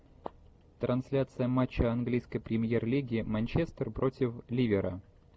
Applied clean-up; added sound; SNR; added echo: none; none; none; none.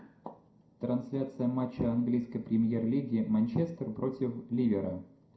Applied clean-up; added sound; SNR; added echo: none; none; none; reverberation time 0.4 s.